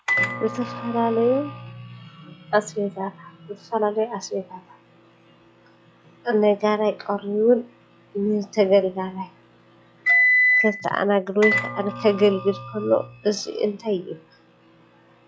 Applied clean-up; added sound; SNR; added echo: classical method log-MMSE.